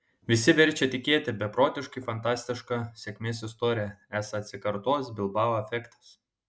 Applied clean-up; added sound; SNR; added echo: none; none; none; none.